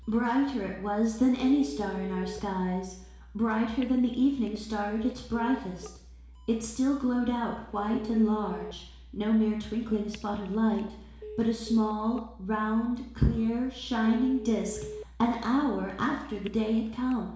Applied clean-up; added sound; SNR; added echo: none; Telephone; 17 dB; reverberation time 0.7 s.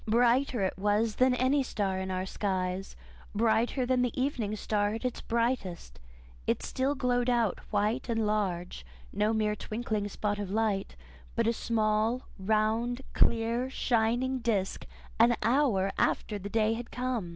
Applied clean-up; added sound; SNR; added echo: none; none; none; none.